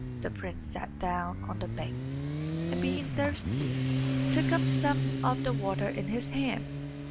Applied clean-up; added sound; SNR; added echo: none; Motorcycle; -3 dB; none.